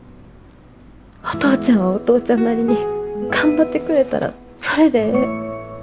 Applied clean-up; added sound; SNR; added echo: none; none; none; none.